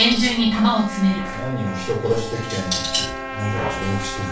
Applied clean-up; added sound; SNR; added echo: none; Trumpet; 11 dB; reverberation time 0.3 s.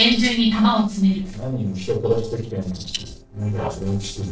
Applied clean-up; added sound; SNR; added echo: neural separator model SepFormer DNS4.